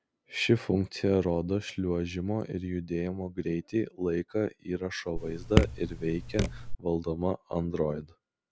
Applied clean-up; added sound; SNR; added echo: none; Raindrop / Drip; -1 dB; none.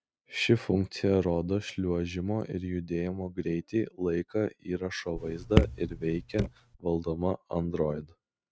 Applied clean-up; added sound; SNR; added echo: neural mask model RNNoise.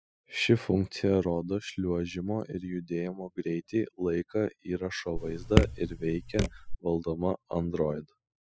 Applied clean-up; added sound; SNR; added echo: classical method spectral subtraction.